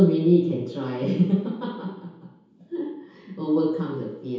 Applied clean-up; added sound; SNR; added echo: none; none; none; reverberation time 0.8 s.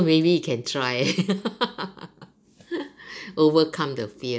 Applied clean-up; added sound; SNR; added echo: none; none; none; none.